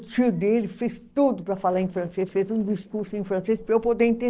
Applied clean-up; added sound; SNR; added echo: neural separator model SepFormer DNS4.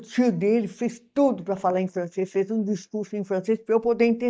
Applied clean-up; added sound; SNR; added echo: neural mask model DeepFilterNet 3.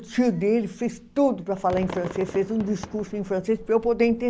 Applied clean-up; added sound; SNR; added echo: none; Fireworks; 17 dB; none.